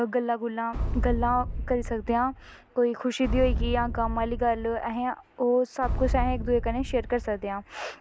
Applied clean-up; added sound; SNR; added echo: none; Boom; 4 dB; none.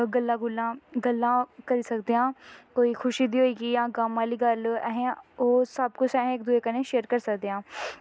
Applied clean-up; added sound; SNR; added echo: none; none; none; none.